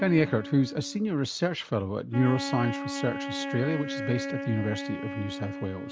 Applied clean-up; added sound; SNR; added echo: none; Wind instrument, woodwind instrument; 7 dB; none.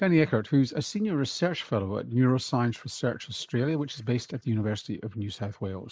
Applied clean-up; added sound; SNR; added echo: neural mask model Resemble Enhance denoiser.